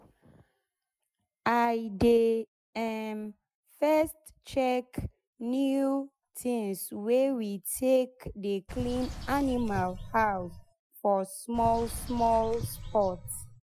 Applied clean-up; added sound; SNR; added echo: classical method Wiener filter.